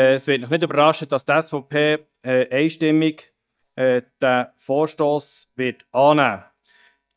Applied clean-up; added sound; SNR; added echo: neural mask model DeepFilterNet 3.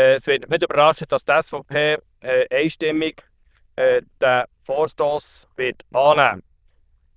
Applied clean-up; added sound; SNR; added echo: neural diffusion model UNIVERSE++.